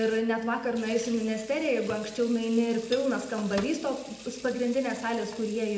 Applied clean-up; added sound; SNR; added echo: none; Sink (filling or washing) / Water tap, faucet; 17 dB; reverberation time 0.8 s.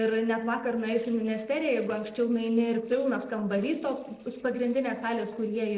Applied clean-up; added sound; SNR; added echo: neural separator model SepFormer DNS4.